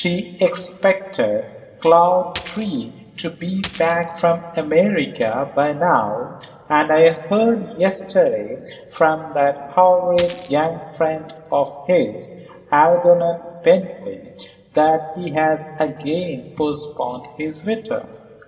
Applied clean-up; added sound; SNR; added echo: none; Coin (dropping); 7 dB; reverberation time 1.6 s.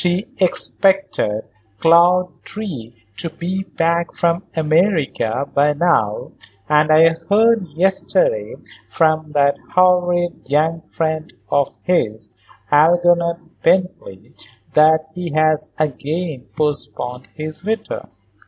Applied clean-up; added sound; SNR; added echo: none; none; none; none.